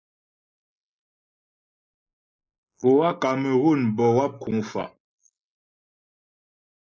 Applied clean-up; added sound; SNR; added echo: neural mask model Resemble Enhance denoiser.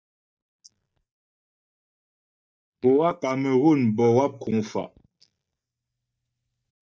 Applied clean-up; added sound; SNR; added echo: neural mask model DeepFilterNet 3.